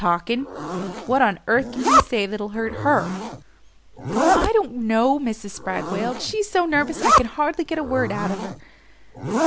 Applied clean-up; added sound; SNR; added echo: none; Zipper (clothing); 1 dB; none.